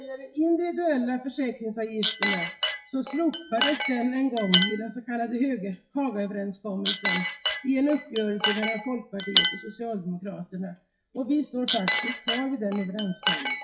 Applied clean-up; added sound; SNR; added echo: classical method WPE with log-MMSE.